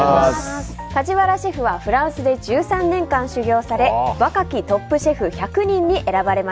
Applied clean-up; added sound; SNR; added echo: none; none; none; none.